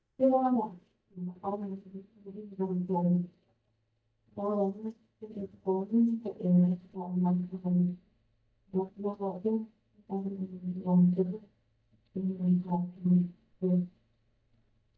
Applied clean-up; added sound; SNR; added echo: neural mask model DeepFilterNet 3.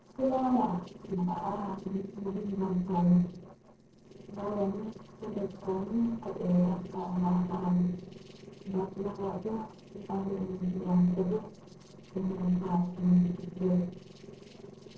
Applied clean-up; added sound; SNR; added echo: neural separator model SepFormer DNS4.